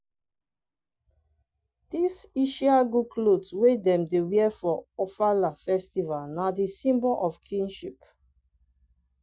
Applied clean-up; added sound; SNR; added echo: none; none; none; none.